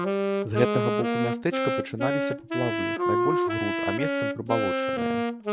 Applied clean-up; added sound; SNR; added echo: none; Wind instrument, woodwind instrument; -4 dB; none.